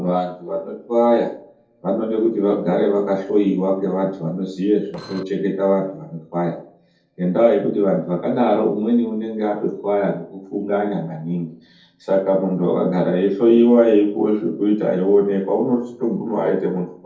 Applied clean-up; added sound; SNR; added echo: neural separator model SepFormer DNS4.